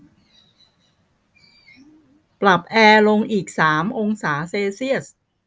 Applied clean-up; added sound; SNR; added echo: none; none; none; none.